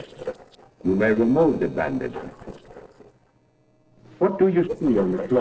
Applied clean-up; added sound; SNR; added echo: neural separator model SepFormer DNS4.